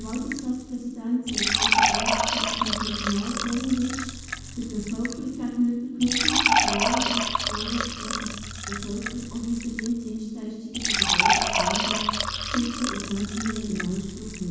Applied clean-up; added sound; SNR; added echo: none; Fill (with liquid) / Trickle, dribble; -3 dB; reverberation time 1.1 s.